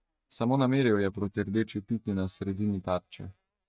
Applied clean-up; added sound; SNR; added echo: neural mask model DeepFilterNet 3.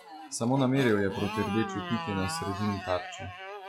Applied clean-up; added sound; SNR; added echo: classical method log-MMSE.